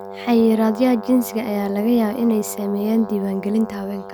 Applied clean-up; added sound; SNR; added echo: none; Brass instrument; 14 dB; none.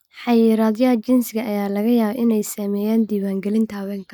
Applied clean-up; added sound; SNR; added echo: neural mask model Resemble Enhance denoiser.